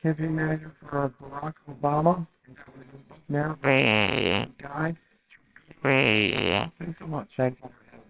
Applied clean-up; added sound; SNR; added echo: neural separator model SepFormer WHAMR!.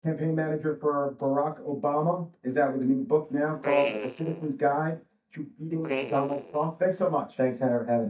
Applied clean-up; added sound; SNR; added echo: neural mask model DeepFilterNet 3.